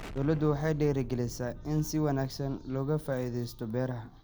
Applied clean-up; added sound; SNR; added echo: none; Explosion; 14 dB; none.